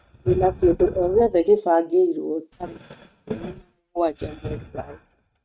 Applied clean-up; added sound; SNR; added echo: neural mask model RNNoise.